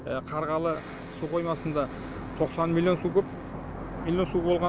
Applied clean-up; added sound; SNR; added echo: none; Electric guitar; 14 dB; none.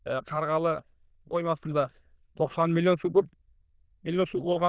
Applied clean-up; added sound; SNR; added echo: neural diffusion model UNIVERSE++.